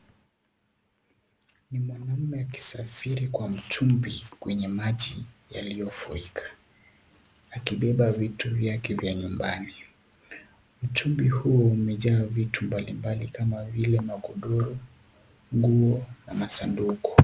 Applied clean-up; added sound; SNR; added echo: none; none; none; none.